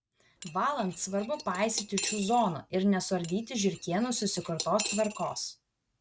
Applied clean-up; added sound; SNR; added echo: none; Cutlery, silverware / Dishes, pots, and pans; 10 dB; none.